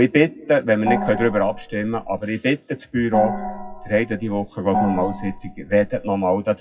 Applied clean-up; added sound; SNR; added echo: classical method WPE with log-MMSE.